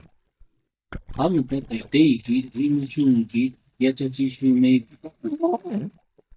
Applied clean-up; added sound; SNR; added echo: neural mask model DeepFilterNet 3.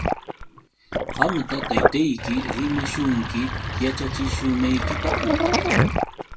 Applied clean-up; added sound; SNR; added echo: none; Sink (filling or washing); -2 dB; reverberation time 0.2 s.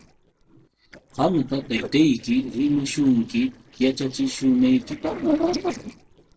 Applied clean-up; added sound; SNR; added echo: neural separator model SepFormer DNS4.